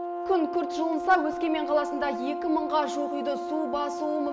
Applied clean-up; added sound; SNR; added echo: none; Brass instrument; 4 dB; reverberation time 2.9 s.